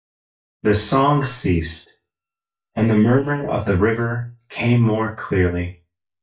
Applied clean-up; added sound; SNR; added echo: neural mask model DeepFilterNet 3.